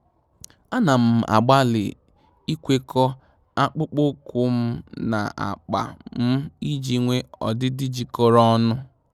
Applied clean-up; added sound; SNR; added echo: none; none; none; none.